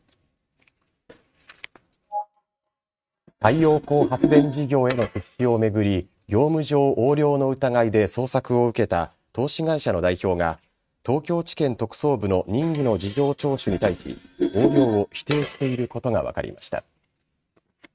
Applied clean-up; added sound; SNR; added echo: neural mask model RNNoise.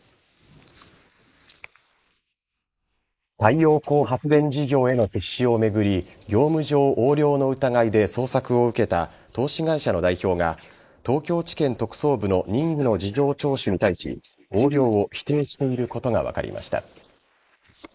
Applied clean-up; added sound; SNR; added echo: neural mask model Resemble Enhance denoiser.